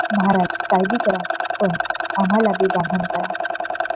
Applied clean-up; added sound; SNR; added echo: none; Rattle; 3 dB; none.